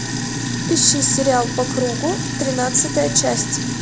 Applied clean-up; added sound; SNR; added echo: none; Sink (filling or washing); 3 dB; none.